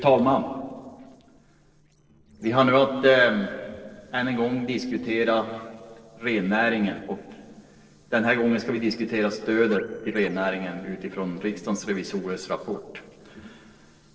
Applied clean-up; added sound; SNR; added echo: neural separator model SepFormer DNS4.